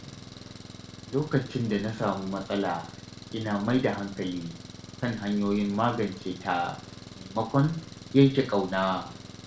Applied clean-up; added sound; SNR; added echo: none; Engine; 16 dB; reverberation time 0.4 s.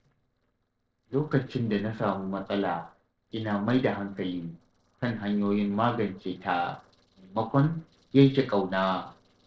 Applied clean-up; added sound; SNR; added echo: neural separator model SepFormer DNS4.